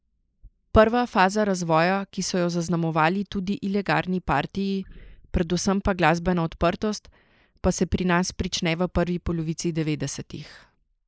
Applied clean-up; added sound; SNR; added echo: neural mask model Resemble Enhance denoiser.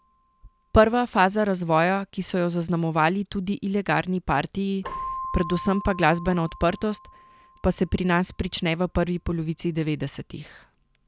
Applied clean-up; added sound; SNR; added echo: none; Keyboard (musical); 17 dB; none.